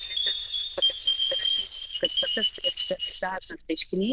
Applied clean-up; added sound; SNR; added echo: neural diffusion model UNIVERSE++.